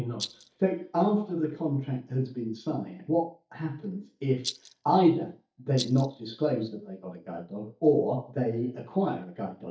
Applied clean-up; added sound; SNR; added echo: neural mask model DeepFilterNet 3.